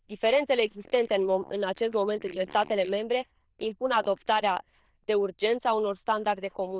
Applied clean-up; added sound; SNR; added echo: neural diffusion model UNIVERSE++.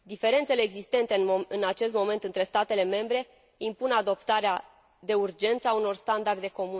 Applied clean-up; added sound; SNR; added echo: none; none; none; none.